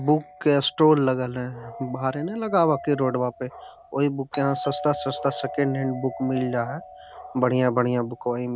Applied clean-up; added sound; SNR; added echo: none; Dog + Doorbell; 14 dB; none.